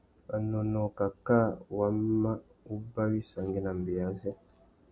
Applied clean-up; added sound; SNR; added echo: none; none; none; none.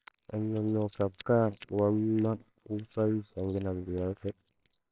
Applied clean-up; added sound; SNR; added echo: neural separator model SepFormer WHAMR!.